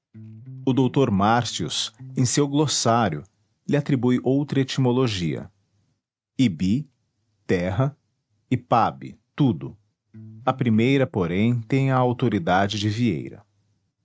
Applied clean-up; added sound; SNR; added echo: neural mask model RNNoise.